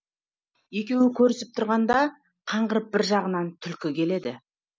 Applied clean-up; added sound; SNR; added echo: none; none; none; none.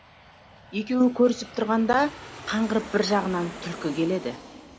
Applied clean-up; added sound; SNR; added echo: none; Aircraft; 16 dB; none.